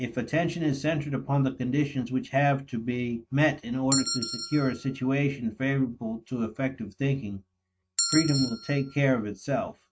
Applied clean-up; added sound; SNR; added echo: neural mask model RNNoise.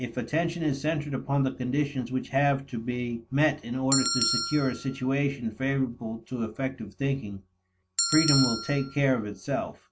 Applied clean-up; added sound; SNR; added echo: none; Bell; 4 dB; none.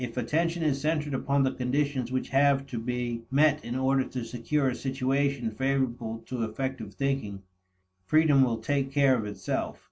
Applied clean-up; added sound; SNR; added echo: none; none; none; none.